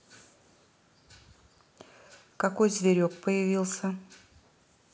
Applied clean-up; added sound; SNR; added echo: none; none; none; none.